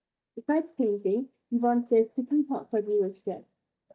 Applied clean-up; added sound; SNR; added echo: neural mask model DeepFilterNet 3.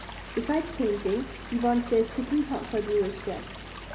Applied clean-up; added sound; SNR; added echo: none; Stream / Liquid; 14 dB; none.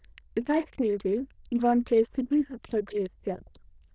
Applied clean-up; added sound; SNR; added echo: neural diffusion model UNIVERSE++.